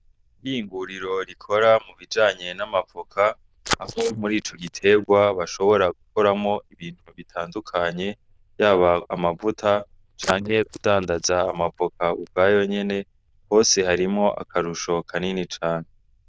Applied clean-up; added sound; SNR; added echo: neural diffusion model UNIVERSE++.